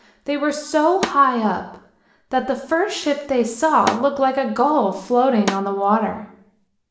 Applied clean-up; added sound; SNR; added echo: none; Snare drum; 12 dB; reverberation time 0.7 s.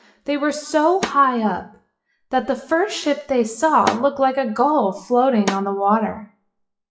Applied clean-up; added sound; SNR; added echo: classical method WPE with log-MMSE.